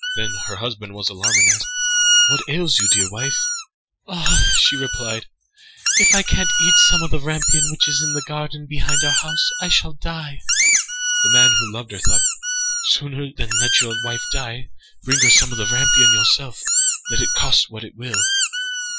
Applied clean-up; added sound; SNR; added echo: classical method Wiener filter.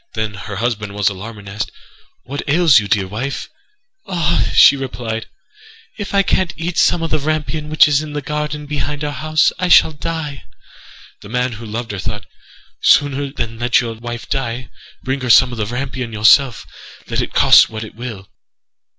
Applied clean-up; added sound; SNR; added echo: none; none; none; none.